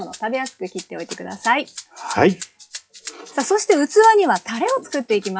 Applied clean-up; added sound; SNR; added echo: classical method WPE with log-MMSE.